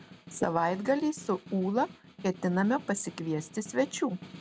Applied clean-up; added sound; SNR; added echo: none; Snare drum; 19 dB; none.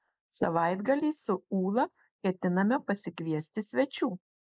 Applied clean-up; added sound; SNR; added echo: neural mask model Resemble Enhance denoiser.